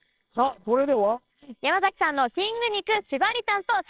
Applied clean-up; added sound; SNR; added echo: neural separator model SepFormer WHAMR!.